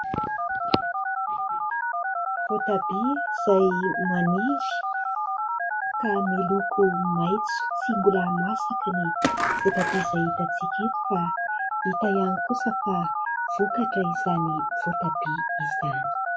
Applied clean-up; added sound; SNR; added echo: classical method log-MMSE.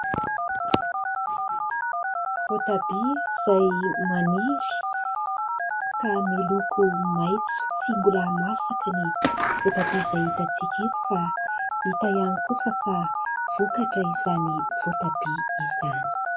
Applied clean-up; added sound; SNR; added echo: none; Skateboard + Telephone; -1 dB; none.